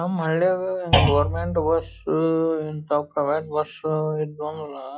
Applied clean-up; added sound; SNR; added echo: classical method log-MMSE.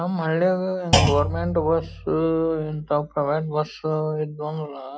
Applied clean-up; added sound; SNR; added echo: none; Thump, thud; 4 dB; none.